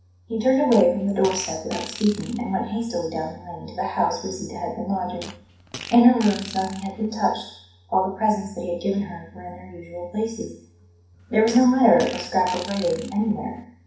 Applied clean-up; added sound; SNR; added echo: none; Fart; 16 dB; reverberation time 0.6 s.